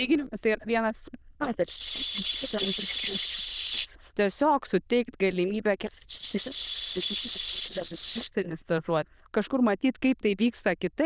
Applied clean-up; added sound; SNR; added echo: neural diffusion model UNIVERSE++.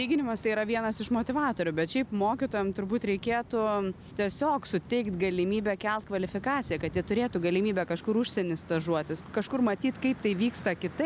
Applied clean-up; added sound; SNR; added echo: none; none; none; none.